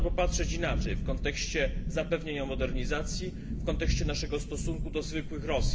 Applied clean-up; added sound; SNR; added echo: none; Thunderstorm; -2 dB; reverberation time 0.9 s.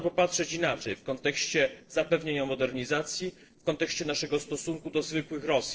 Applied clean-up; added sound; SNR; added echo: neural separator model SepFormer DNS4.